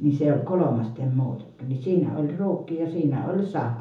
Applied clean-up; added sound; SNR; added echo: none; none; none; reverberation time 1.0 s.